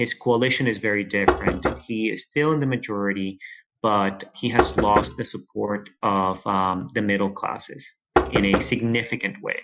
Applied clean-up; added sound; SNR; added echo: classical method Wiener filter.